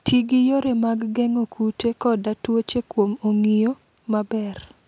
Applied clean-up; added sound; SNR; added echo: none; none; none; none.